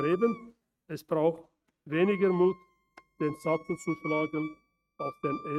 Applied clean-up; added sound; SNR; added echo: neural mask model RNNoise.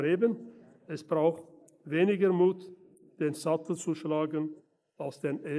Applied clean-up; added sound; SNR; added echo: neural mask model Resemble Enhance denoiser.